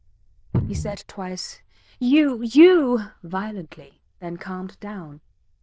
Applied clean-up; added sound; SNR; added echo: neural diffusion model UNIVERSE++.